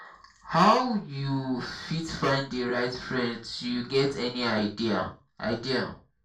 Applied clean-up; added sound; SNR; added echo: none; none; none; reverberation time 0.3 s.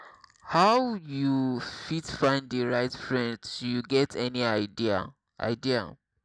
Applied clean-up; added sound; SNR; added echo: none; none; none; none.